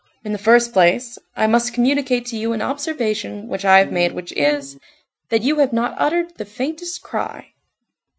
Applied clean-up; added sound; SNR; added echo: neural mask model RNNoise.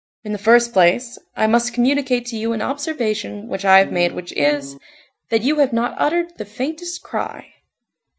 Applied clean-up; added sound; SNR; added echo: neural mask model DeepFilterNet 3.